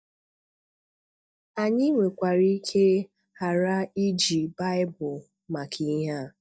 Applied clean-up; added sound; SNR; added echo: neural mask model DeepFilterNet 3.